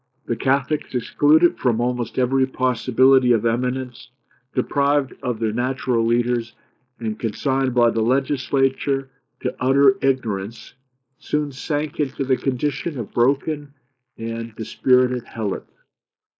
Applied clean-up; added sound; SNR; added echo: neural mask model Resemble Enhance denoiser.